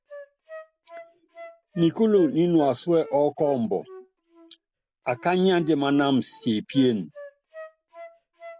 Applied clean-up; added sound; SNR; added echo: none; Wind instrument, woodwind instrument; 20 dB; none.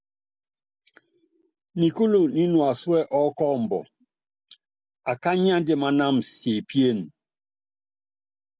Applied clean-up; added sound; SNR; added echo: none; none; none; none.